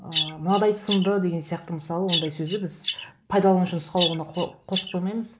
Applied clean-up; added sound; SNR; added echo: neural mask model Resemble Enhance denoiser.